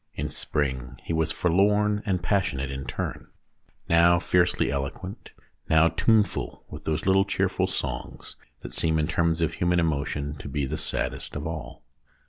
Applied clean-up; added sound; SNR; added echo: none; none; none; none.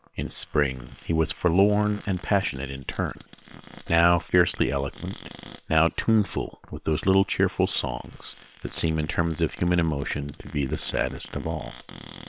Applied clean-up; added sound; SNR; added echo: neural separator model SepFormer WHAM!.